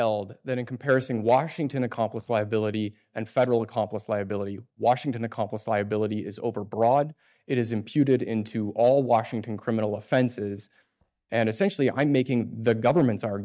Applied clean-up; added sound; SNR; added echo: neural mask model DeepFilterNet 3.